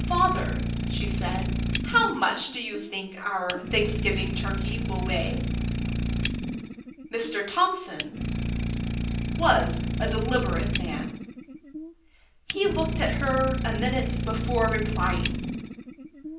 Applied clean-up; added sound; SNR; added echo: none; Idling; 0 dB; reverberation time 0.6 s.